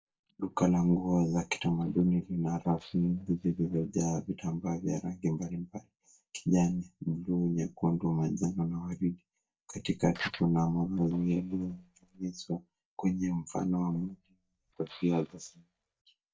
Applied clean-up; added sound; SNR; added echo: neural mask model DeepFilterNet 3.